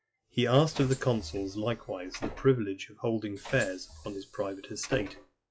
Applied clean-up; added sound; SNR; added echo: classical method log-MMSE.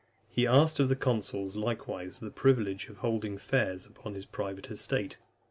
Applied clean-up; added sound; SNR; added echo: none; none; none; none.